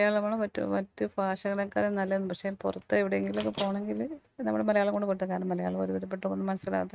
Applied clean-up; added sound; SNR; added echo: neural mask model RNNoise.